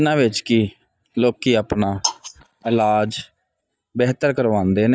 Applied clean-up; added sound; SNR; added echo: neural mask model DeepFilterNet 3.